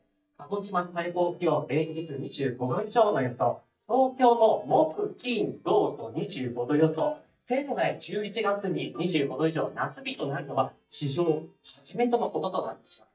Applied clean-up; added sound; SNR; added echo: neural mask model DeepFilterNet 3.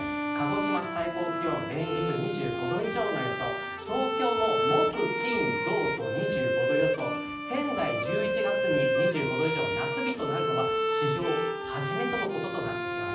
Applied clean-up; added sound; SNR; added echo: none; Bowed string instrument; -3 dB; reverberation time 0.6 s.